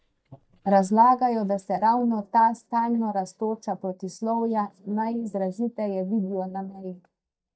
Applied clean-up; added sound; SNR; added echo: neural mask model DeepFilterNet 3.